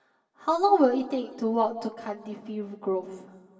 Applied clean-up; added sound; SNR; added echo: none; none; none; reverberation time 1.6 s.